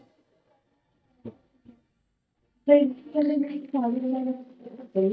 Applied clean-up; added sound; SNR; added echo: neural mask model DeepFilterNet 3.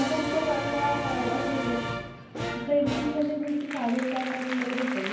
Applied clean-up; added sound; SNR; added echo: none; Applause; 4 dB; reverberation time 0.9 s.